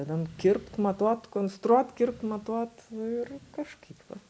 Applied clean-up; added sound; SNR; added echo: none; none; none; none.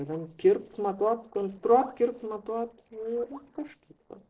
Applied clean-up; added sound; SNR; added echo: neural separator model SepFormer DNS4.